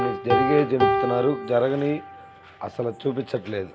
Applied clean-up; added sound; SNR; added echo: none; Piano; 2 dB; none.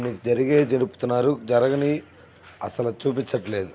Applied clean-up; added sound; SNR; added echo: none; none; none; none.